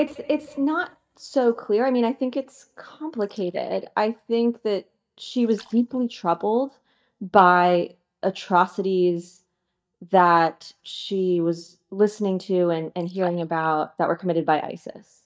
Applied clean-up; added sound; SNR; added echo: neural mask model DeepFilterNet 3.